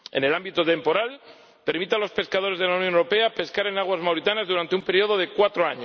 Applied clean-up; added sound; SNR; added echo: none; none; none; none.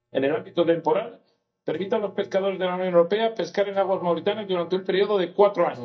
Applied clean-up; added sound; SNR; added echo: neural mask model DeepFilterNet 3.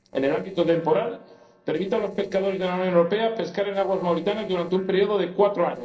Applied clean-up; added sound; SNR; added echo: neural separator model SepFormer DNS4.